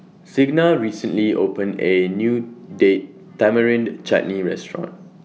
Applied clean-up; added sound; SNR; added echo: none; none; none; none.